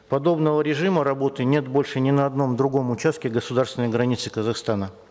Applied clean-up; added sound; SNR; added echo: none; none; none; none.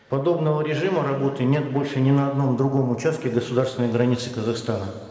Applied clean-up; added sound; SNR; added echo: none; none; none; reverberation time 2.1 s.